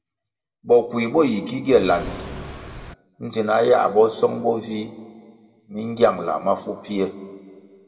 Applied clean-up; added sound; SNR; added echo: none; Engine / Car; 12 dB; reverberation time 1.3 s.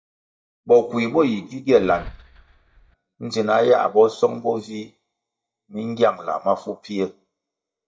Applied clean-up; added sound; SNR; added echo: neural mask model DeepFilterNet 3.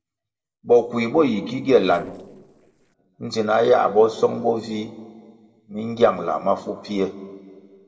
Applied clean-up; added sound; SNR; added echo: neural separator model SepFormer DNS4.